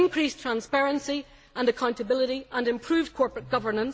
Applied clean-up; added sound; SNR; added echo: none; none; none; none.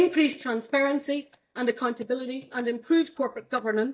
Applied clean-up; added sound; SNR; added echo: neural mask model DeepFilterNet 3.